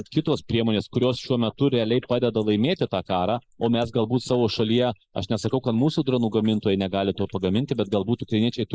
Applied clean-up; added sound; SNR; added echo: neural mask model Resemble Enhance denoiser.